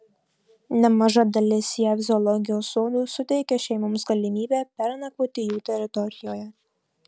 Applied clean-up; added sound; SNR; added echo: none; none; none; none.